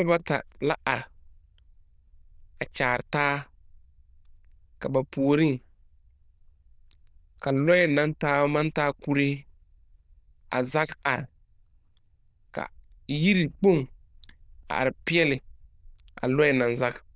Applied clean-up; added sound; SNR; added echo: neural diffusion model UNIVERSE++.